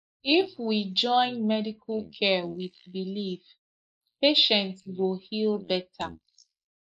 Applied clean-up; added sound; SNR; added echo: neural mask model Resemble Enhance denoiser.